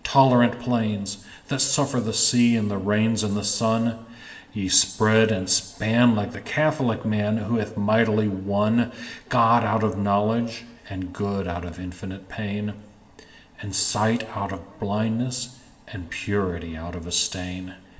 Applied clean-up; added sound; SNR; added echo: none; none; none; reverberation time 1.0 s.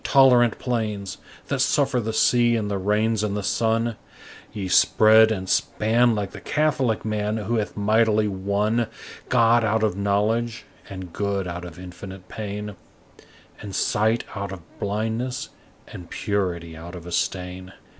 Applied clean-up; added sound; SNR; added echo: none; none; none; none.